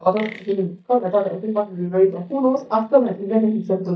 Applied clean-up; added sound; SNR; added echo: neural mask model DeepFilterNet 3.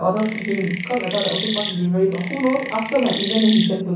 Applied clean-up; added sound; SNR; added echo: none; Chirp, tweet; 8 dB; reverberation time 0.6 s.